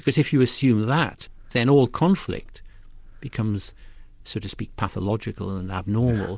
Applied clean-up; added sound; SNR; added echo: none; none; none; none.